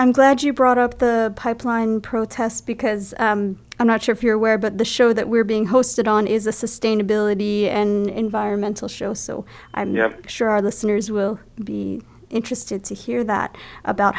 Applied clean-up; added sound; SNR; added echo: none; none; none; none.